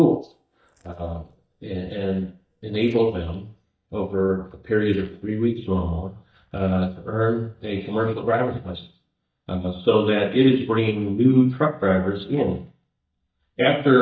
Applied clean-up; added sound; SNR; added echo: neural mask model DeepFilterNet 3.